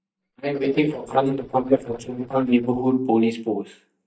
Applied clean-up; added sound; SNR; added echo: neural mask model DeepFilterNet 3.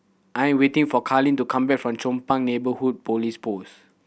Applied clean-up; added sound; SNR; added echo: none; none; none; none.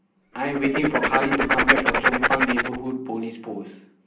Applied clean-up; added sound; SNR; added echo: none; Writing; -4 dB; reverberation time 0.6 s.